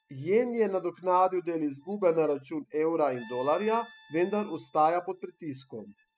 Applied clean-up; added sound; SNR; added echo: classical method spectral subtraction.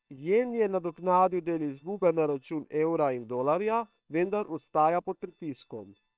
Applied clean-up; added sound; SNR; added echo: neural separator model SepFormer WHAM!.